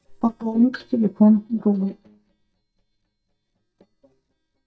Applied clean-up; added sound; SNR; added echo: neural mask model DeepFilterNet 3.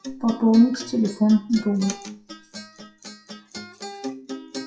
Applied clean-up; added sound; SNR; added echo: classical method WPE with log-MMSE.